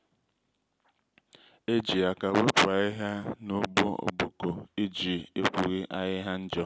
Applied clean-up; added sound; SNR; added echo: none; none; none; none.